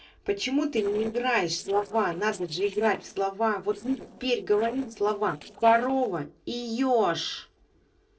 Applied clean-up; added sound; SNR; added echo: neural separator model SepFormer DNS4.